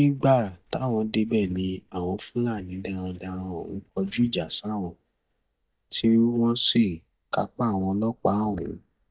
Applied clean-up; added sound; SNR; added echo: neural mask model DeepFilterNet 3.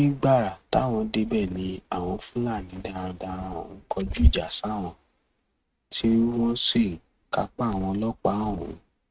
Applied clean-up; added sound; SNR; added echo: neural mask model RNNoise.